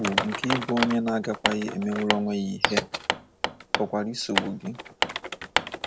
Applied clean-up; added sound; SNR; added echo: none; Hammer + Typing; 0 dB; none.